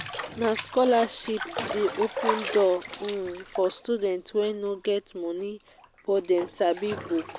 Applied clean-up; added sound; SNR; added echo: none; Bathtub (filling or washing); 9 dB; none.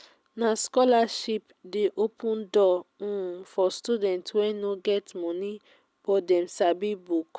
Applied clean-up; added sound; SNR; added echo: none; none; none; none.